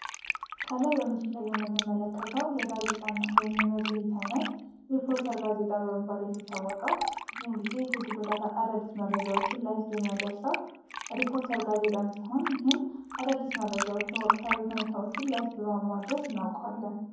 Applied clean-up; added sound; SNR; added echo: none; Fill (with liquid); 5 dB; reverberation time 1.2 s.